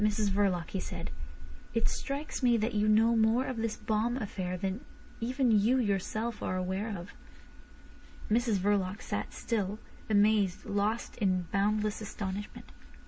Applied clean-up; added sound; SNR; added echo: none; none; none; none.